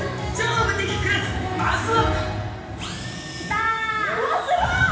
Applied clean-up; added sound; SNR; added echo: none; none; none; reverberation time 0.9 s.